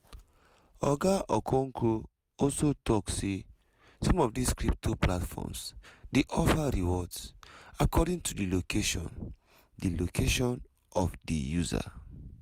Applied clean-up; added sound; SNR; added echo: none; none; none; none.